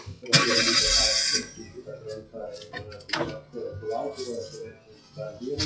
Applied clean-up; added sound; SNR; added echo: classical method WPE with log-MMSE.